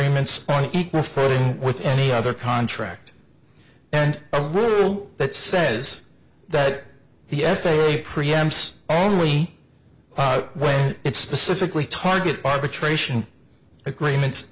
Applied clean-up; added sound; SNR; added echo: none; none; none; none.